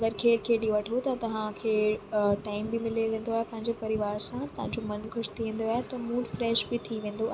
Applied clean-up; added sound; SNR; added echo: none; none; none; none.